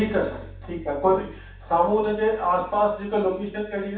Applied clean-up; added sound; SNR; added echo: none; Bass guitar; 19 dB; reverberation time 0.7 s.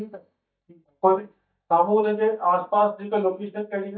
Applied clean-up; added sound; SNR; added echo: neural mask model DeepFilterNet 3.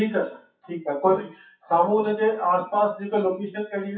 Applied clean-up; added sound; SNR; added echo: classical method WPE with log-MMSE.